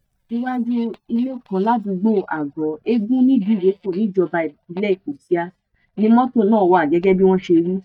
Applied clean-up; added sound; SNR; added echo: neural mask model DeepFilterNet 3.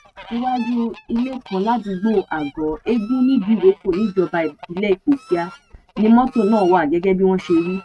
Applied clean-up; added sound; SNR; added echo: neural mask model RNNoise.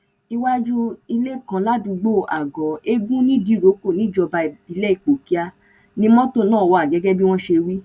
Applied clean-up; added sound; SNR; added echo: none; none; none; none.